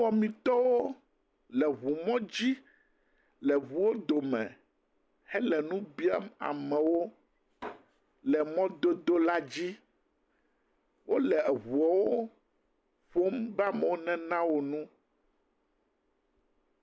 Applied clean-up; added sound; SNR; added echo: none; none; none; none.